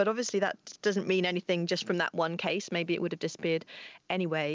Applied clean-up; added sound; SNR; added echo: none; none; none; none.